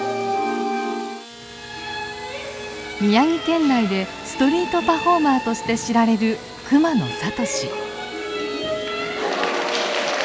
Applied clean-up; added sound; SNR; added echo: none; Engine starting / Sawing; 19 dB; none.